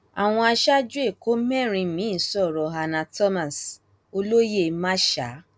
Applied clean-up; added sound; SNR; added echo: none; none; none; none.